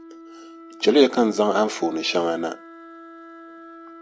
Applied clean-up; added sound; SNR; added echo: none; Wind instrument, woodwind instrument; 19 dB; none.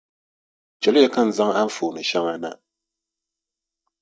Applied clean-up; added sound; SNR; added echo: neural mask model DeepFilterNet 3.